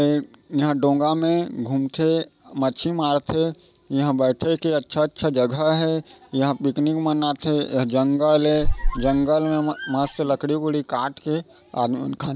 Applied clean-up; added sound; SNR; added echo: none; Squeak; 3 dB; none.